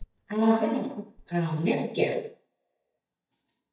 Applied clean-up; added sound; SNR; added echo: neural mask model DeepFilterNet 3.